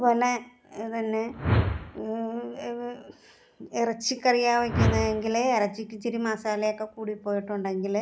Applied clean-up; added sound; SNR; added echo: none; Whoosh, swoosh, swish; 2 dB; none.